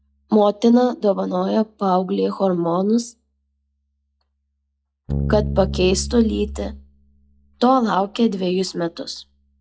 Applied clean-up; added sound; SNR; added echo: classical method log-MMSE.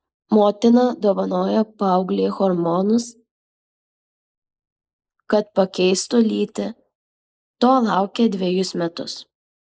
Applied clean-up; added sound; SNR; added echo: neural mask model Resemble Enhance denoiser.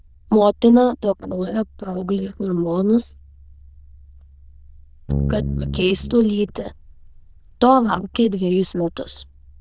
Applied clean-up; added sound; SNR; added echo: neural diffusion model UNIVERSE++.